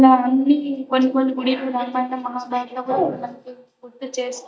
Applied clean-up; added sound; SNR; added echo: neural mask model DeepFilterNet 3.